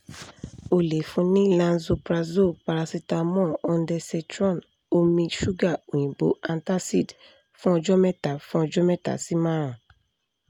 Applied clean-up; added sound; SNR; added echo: none; none; none; none.